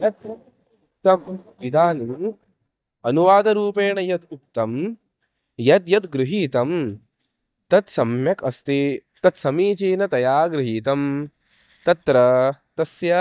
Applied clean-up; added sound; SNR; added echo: neural mask model DeepFilterNet 3.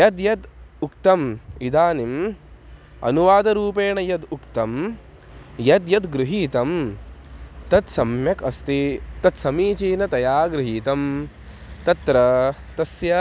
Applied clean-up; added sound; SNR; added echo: none; none; none; none.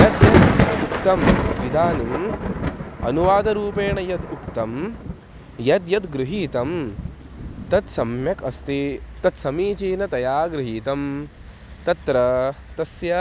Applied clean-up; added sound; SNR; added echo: none; Thunder; 1 dB; none.